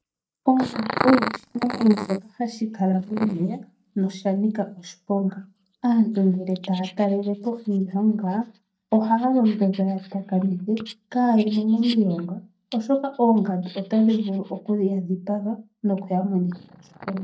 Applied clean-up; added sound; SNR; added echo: neural mask model DeepFilterNet 3.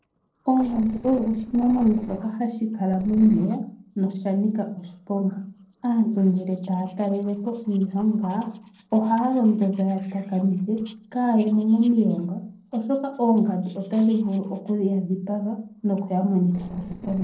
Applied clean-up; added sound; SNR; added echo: neural separator model SepFormer DNS4.